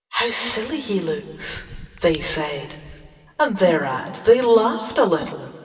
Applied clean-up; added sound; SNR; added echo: none; Shatter / Crushing; 19 dB; reverberation time 2.2 s.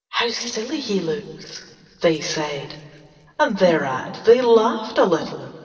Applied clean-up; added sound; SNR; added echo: neural separator model SepFormer DNS4.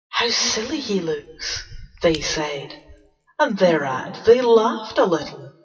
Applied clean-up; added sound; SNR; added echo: classical method WPE with log-MMSE.